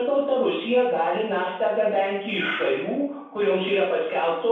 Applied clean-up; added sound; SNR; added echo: none; none; none; reverberation time 0.6 s.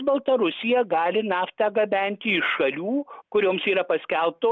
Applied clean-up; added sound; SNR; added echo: none; none; none; none.